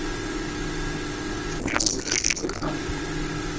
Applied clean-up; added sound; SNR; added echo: neural separator model SepFormer DNS4.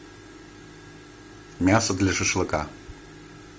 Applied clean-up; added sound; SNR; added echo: none; none; none; none.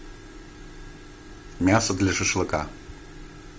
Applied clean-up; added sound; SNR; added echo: none; Bird / Breathing; 17 dB; none.